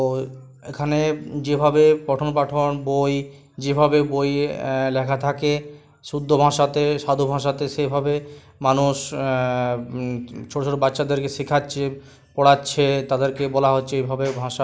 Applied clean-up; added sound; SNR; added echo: none; none; none; none.